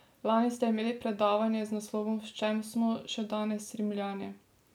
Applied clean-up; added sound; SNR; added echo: none; none; none; none.